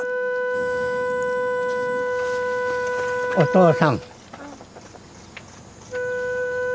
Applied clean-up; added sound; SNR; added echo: none; Wind instrument, woodwind instrument; -1 dB; none.